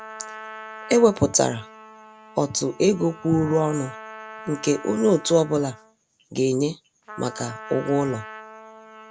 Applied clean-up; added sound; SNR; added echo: none; Trumpet; 17 dB; none.